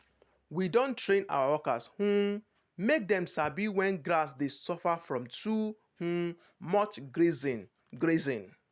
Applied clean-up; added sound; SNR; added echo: none; none; none; none.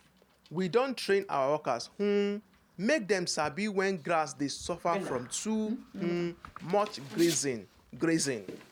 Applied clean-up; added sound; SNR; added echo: none; Bicycle; 14 dB; none.